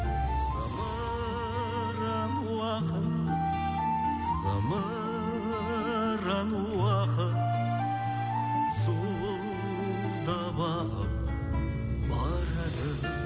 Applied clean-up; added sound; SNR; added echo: none; none; none; none.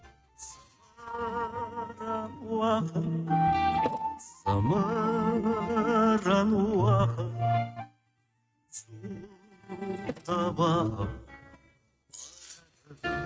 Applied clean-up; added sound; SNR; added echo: neural mask model RNNoise.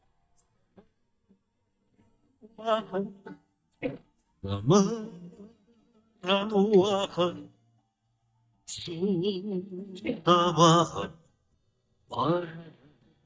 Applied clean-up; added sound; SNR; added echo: neural mask model DeepFilterNet 3.